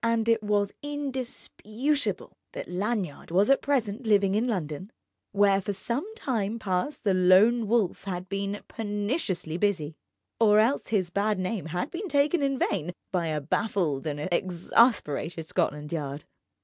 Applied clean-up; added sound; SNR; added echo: none; none; none; none.